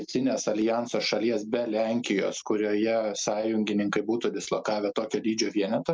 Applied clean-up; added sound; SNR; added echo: none; none; none; none.